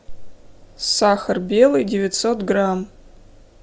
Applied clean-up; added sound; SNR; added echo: none; none; none; none.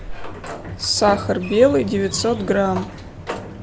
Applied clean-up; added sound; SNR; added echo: none; Sliding door; 10 dB; none.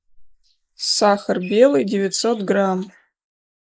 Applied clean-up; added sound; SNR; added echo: neural mask model Resemble Enhance denoiser.